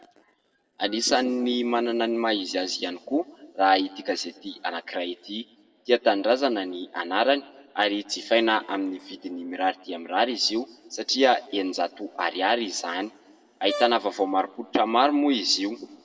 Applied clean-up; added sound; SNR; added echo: none; Brass instrument; 10 dB; reverberation time 1.1 s.